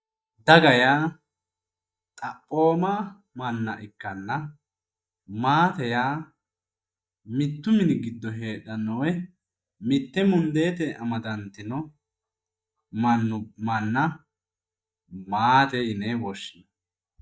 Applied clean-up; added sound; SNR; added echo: neural mask model DeepFilterNet 3.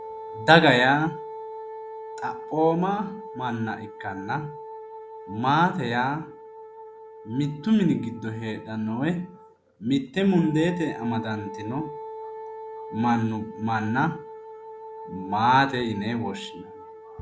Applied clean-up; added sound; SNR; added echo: none; Wind instrument, woodwind instrument; 13 dB; none.